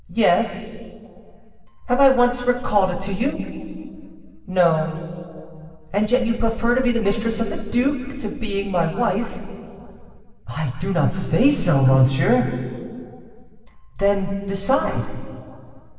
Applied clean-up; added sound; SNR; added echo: neural separator model SepFormer DNS4.